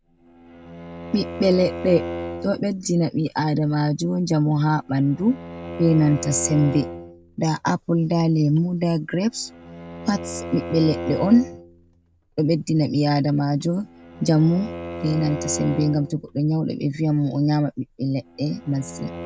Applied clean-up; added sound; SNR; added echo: none; Bowed string instrument; 13 dB; none.